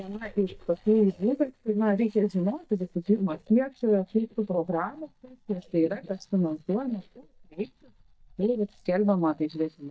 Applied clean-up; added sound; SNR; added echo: neural mask model DeepFilterNet 3.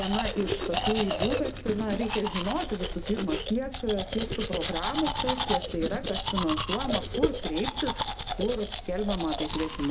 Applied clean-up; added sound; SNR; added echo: none; Domestic sounds, home sounds; -2 dB; reverberation time 0.9 s.